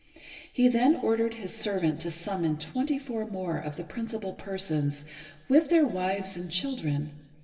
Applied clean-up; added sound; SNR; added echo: none; none; none; reverberation time 1.3 s.